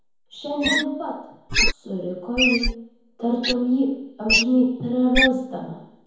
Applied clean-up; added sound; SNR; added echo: none; Wild animals; 1 dB; reverberation time 0.9 s.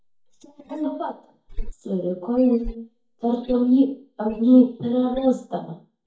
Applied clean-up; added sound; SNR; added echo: neural mask model DeepFilterNet 3.